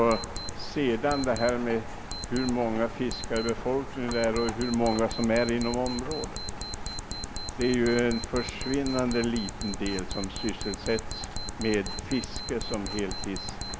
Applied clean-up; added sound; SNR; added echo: none; Rain + Alarm; 6 dB; none.